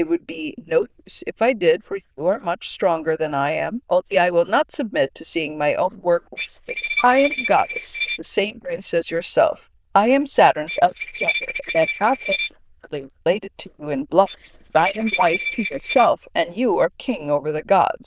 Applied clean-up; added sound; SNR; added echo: neural diffusion model UNIVERSE++.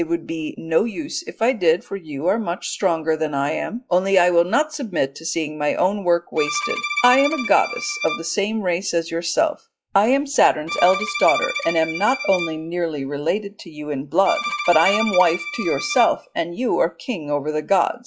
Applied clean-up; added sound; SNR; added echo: classical method log-MMSE.